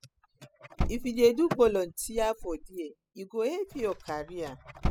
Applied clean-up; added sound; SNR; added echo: classical method spectral subtraction.